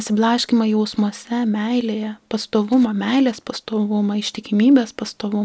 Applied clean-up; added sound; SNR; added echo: none; none; none; none.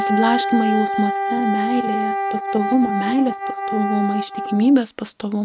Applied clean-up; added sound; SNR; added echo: neural mask model RNNoise.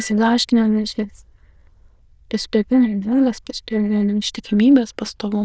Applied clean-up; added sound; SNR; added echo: neural diffusion model UNIVERSE++.